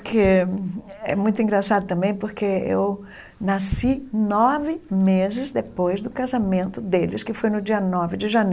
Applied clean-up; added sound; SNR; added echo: none; none; none; none.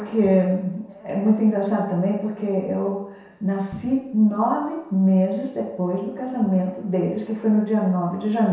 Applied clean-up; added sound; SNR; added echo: none; none; none; reverberation time 0.7 s.